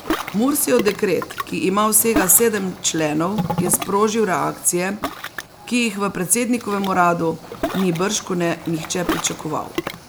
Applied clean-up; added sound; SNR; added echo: none; Ocean; 9 dB; none.